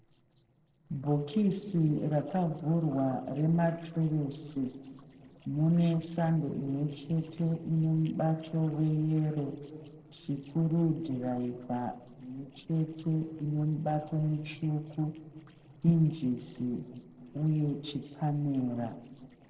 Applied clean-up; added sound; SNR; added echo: neural separator model SepFormer DNS4.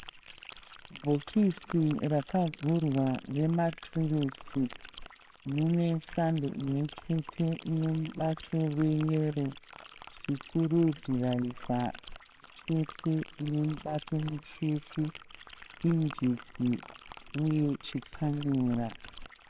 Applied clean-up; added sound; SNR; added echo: neural separator model SepFormer WHAMR!.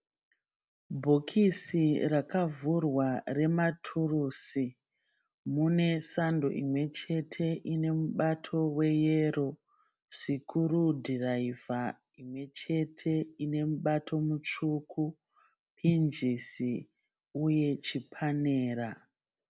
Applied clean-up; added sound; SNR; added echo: none; none; none; none.